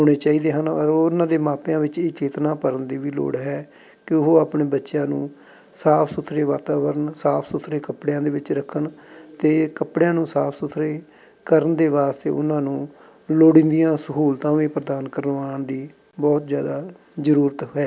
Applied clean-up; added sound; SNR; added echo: none; none; none; none.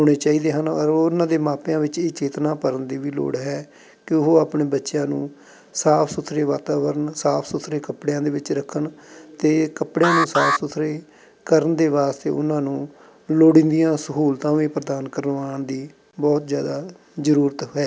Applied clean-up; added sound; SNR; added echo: none; Alarm; 3 dB; none.